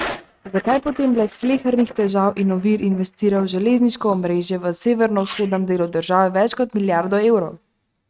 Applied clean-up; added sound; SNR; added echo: neural mask model RNNoise.